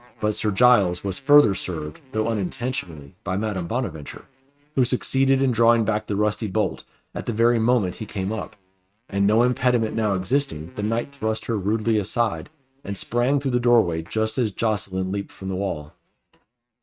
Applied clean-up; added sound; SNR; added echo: neural mask model RNNoise.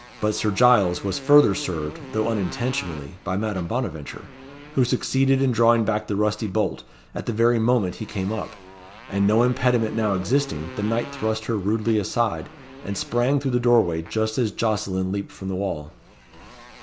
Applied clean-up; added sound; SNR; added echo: none; Motorcycle; 19 dB; none.